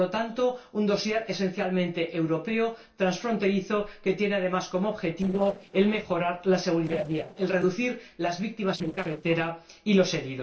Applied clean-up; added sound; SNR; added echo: neural separator model SepFormer DNS4.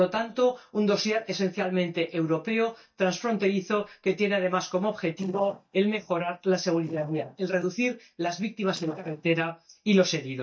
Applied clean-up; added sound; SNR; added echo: neural mask model DeepFilterNet 3.